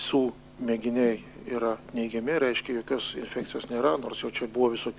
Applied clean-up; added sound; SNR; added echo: none; none; none; none.